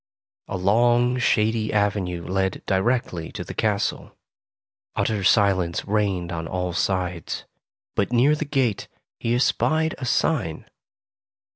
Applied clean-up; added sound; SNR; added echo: none; none; none; none.